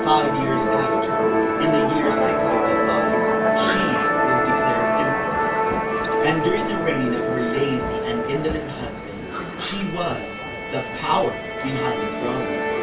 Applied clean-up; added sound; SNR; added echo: none; Musical instrument; -5 dB; reverberation time 0.3 s.